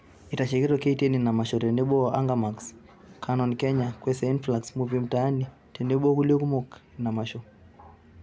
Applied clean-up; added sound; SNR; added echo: none; none; none; none.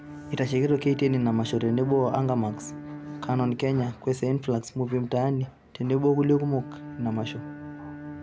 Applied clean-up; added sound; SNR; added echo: none; Bowed string instrument; 14 dB; none.